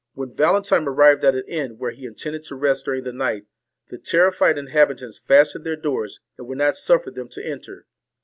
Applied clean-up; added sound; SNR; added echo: none; none; none; none.